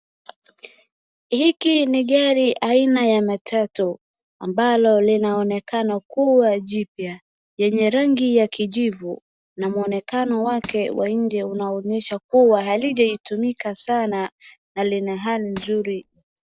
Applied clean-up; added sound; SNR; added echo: neural separator model SepFormer DNS4.